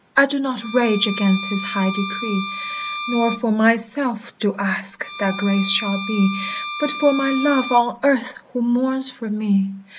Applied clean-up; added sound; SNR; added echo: none; Bowed string instrument; 10 dB; none.